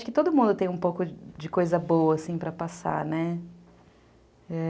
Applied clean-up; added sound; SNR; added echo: none; none; none; none.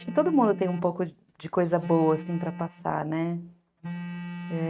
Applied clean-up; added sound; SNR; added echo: neural mask model RNNoise.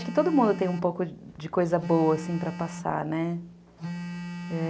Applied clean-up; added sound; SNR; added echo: none; Telephone; 10 dB; none.